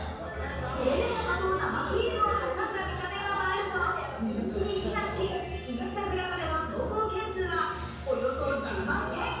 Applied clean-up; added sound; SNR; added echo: none; Bowed string instrument; 19 dB; reverberation time 1.1 s.